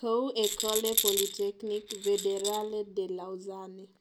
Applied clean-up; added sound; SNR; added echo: none; Rattle; 3 dB; none.